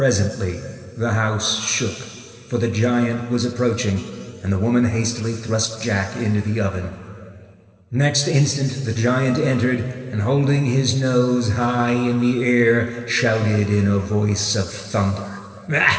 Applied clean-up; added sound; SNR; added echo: none; none; none; reverberation time 2.4 s.